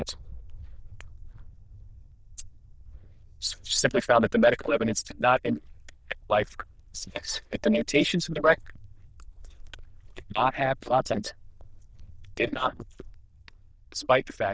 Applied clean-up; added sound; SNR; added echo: neural diffusion model UNIVERSE++.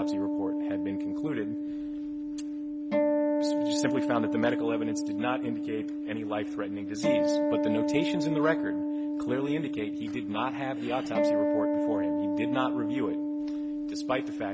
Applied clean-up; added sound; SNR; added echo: none; Acoustic guitar; -5 dB; none.